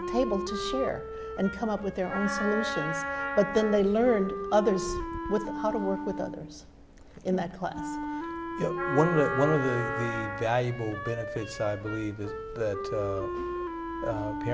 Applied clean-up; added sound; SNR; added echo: none; Wind instrument, woodwind instrument + Wind instrument, woodwind instrument; 5 dB; none.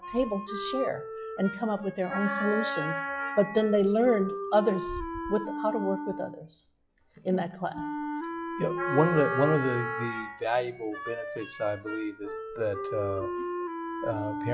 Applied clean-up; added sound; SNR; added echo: classical method log-MMSE.